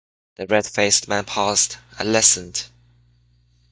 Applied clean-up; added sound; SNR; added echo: neural mask model DeepFilterNet 3.